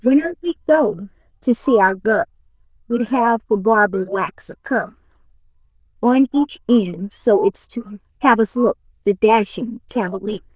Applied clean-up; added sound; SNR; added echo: neural diffusion model UNIVERSE++.